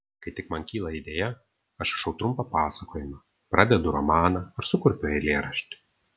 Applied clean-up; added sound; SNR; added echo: none; none; none; none.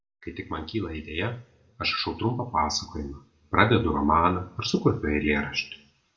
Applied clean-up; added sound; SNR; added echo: none; none; none; reverberation time 0.3 s.